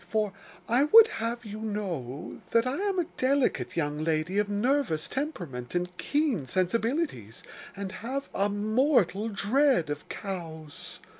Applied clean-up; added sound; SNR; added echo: none; none; none; none.